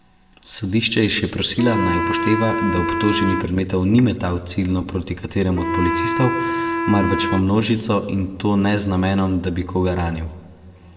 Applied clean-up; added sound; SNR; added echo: none; Wind instrument, woodwind instrument; 4 dB; reverberation time 1.1 s.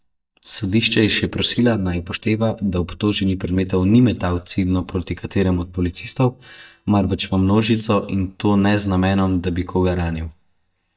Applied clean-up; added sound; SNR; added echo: neural mask model DeepFilterNet 3.